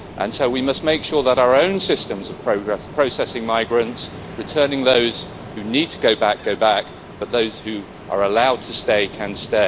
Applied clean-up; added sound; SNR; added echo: none; Ocean; 15 dB; none.